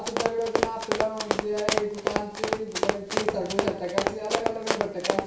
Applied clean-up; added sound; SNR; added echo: none; Run; -2 dB; reverberation time 0.6 s.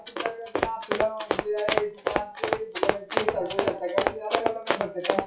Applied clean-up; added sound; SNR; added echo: classical method WPE with log-MMSE.